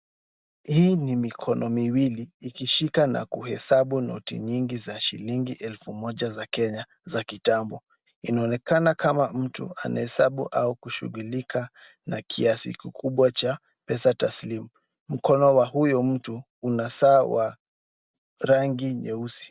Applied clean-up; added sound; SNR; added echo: none; none; none; none.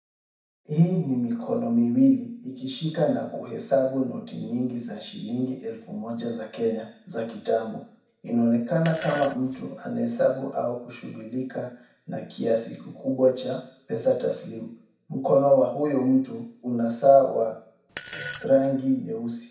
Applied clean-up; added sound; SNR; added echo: none; Fart; 13 dB; reverberation time 0.6 s.